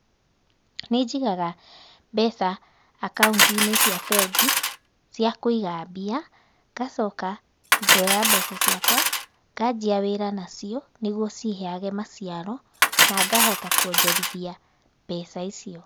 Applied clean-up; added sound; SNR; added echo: none; Cutlery, silverware; -4 dB; none.